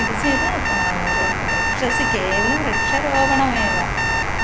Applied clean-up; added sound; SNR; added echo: none; Rain + Alarm; -4 dB; none.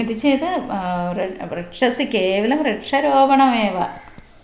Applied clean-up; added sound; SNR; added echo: none; none; none; none.